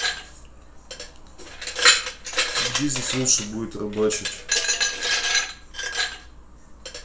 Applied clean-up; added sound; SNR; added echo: none; Glass; -5 dB; reverberation time 0.4 s.